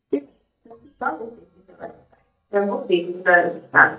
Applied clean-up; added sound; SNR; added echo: neural mask model DeepFilterNet 3.